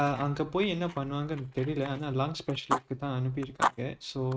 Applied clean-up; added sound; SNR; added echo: neural mask model RNNoise.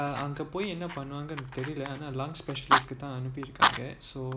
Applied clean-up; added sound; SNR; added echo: none; Fire; -3 dB; none.